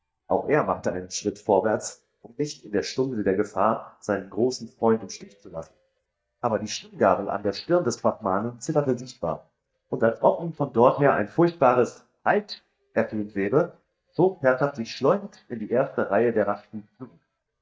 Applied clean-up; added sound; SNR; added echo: neural mask model DeepFilterNet 3.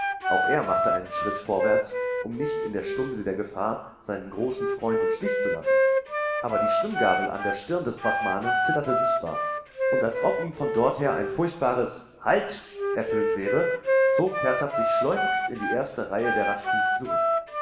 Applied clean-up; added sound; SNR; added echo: none; Wind instrument, woodwind instrument; -2 dB; reverberation time 1.0 s.